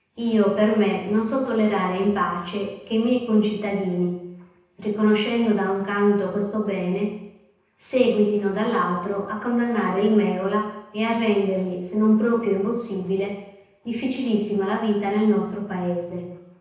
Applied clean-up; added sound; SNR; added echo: none; none; none; reverberation time 0.9 s.